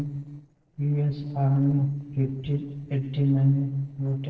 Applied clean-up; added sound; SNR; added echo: neural separator model SepFormer DNS4.